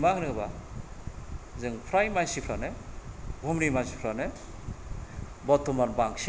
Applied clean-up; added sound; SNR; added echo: none; none; none; none.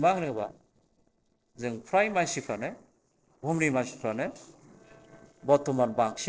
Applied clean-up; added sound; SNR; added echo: neural separator model SepFormer DNS4.